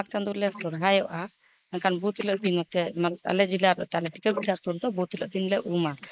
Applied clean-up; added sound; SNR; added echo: neural mask model Resemble Enhance denoiser.